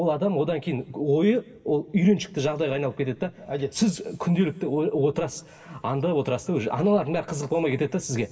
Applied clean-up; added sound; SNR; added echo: none; none; none; reverberation time 1.3 s.